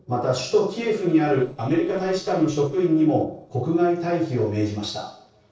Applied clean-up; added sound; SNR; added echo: neural separator model SepFormer DNS4.